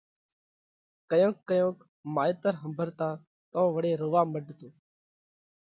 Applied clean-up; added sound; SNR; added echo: none; none; none; none.